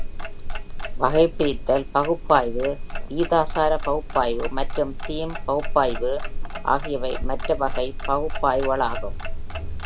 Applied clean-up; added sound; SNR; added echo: none; Clock; 2 dB; none.